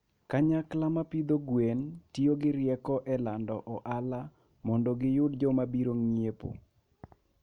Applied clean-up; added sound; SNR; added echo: none; none; none; none.